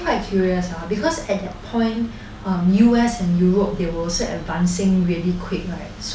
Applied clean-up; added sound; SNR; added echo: none; none; none; none.